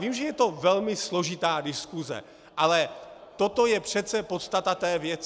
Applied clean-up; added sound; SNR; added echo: none; none; none; none.